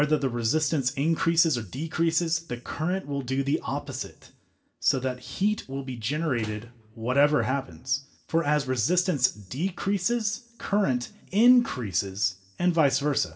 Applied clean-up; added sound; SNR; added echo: none; Slam; 19 dB; reverberation time 0.3 s.